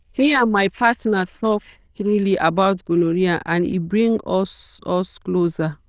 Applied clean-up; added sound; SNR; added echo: neural diffusion model UNIVERSE++.